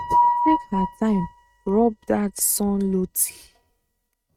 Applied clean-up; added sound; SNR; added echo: neural mask model RNNoise.